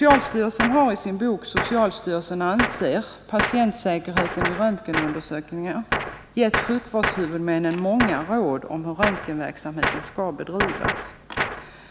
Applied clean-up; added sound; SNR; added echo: none; Gunshot, gunfire; 5 dB; none.